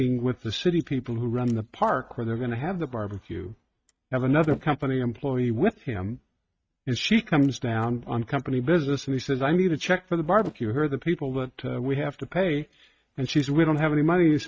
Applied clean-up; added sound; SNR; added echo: neural mask model RNNoise.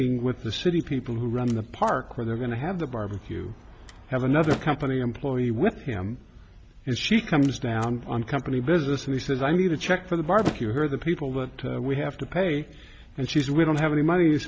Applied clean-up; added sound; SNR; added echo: none; Slam; 18 dB; none.